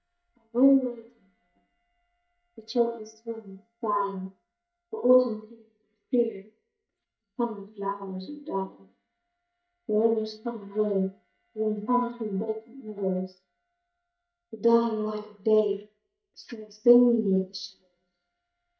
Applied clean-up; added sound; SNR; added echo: neural mask model DeepFilterNet 3.